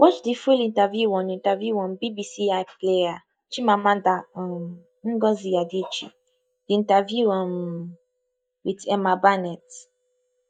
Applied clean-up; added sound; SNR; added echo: neural mask model DeepFilterNet 3.